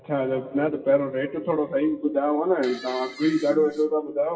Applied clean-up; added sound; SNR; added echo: classical method WPE with log-MMSE.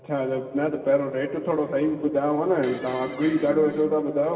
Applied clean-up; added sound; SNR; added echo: none; Fart; 16 dB; reverberation time 2.7 s.